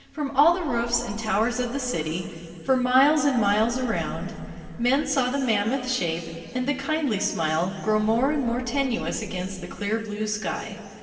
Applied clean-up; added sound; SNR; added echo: none; Wind; 16 dB; reverberation time 2.8 s.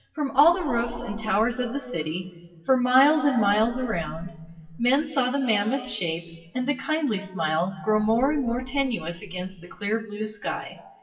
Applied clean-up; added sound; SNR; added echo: classical method WPE with log-MMSE.